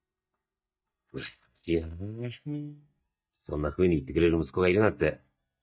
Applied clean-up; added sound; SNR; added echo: neural mask model DeepFilterNet 3.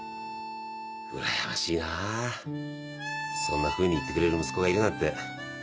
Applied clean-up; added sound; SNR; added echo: none; none; none; none.